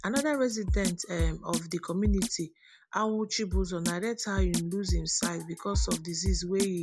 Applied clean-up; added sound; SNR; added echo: none; Drum kit; 2 dB; none.